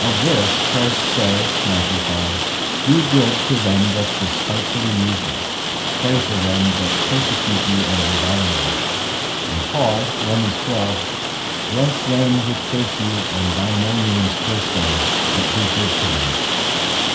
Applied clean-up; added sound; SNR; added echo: none; Rain; -1 dB; reverberation time 0.5 s.